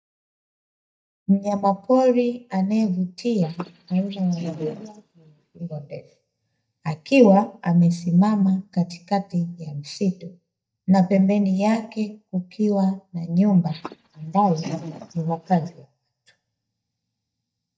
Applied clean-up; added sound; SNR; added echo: neural mask model DeepFilterNet 3.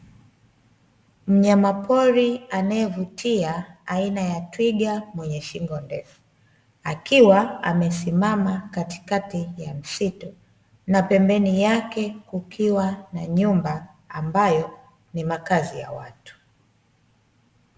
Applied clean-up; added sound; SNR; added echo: none; none; none; none.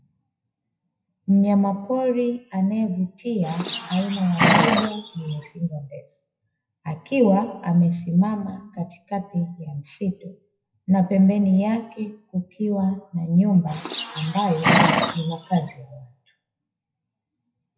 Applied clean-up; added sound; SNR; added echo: classical method WPE with log-MMSE.